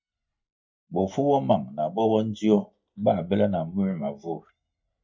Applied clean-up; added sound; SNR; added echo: neural mask model DeepFilterNet 3.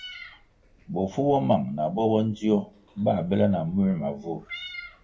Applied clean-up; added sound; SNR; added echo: none; Meow; 20 dB; reverberation time 0.1 s.